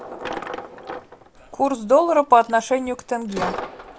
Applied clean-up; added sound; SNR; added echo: none; Coin (dropping); 12 dB; none.